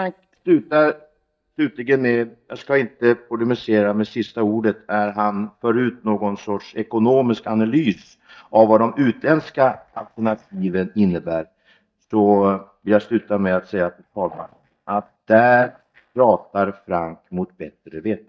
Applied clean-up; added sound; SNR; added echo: neural mask model DeepFilterNet 3.